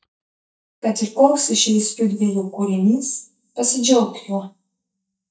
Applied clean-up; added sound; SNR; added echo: neural mask model DeepFilterNet 3.